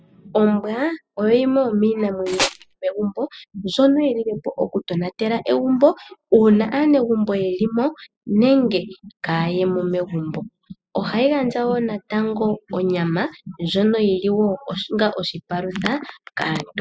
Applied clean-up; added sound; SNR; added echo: classical method spectral subtraction.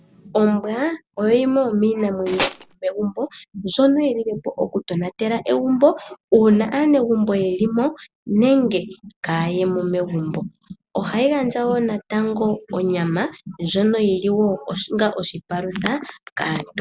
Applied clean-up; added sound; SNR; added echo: none; Tools; 4 dB; none.